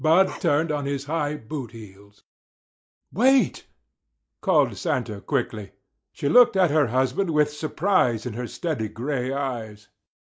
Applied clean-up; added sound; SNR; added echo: neural mask model Resemble Enhance denoiser.